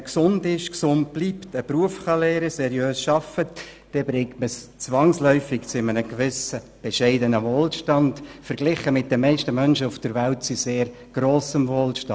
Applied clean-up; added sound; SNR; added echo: none; none; none; none.